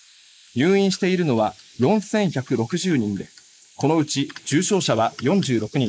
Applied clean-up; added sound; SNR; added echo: neural mask model Resemble Enhance denoiser.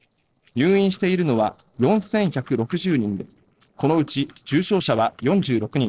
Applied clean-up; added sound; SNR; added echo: neural separator model SepFormer DNS4.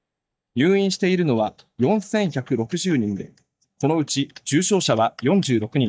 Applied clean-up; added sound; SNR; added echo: neural mask model DeepFilterNet 3.